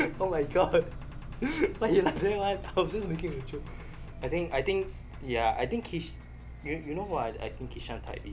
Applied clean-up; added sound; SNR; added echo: none; Engine; 10 dB; none.